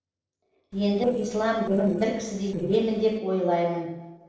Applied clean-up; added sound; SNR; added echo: neural separator model SepFormer DNS4.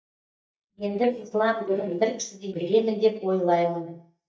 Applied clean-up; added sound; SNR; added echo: neural mask model DeepFilterNet 3.